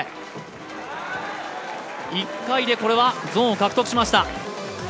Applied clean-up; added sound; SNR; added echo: none; none; none; none.